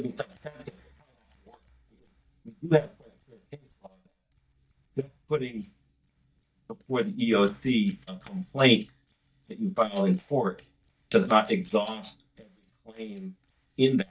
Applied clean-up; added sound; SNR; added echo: neural mask model DeepFilterNet 3.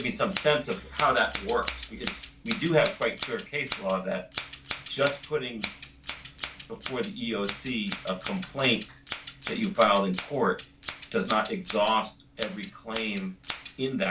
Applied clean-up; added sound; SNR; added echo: none; Scissors; 11 dB; reverberation time 0.2 s.